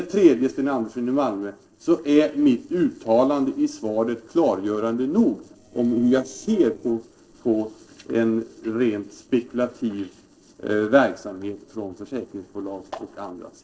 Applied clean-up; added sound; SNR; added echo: neural separator model SepFormer DNS4.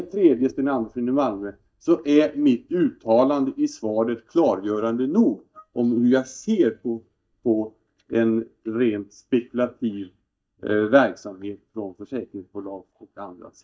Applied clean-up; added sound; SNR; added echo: neural mask model DeepFilterNet 3.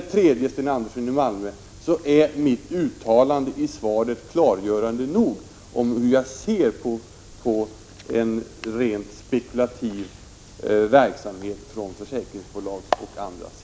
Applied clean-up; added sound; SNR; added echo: none; none; none; none.